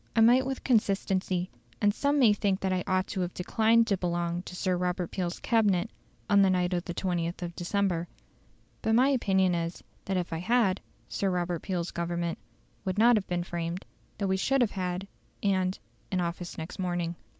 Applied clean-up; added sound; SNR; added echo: none; none; none; none.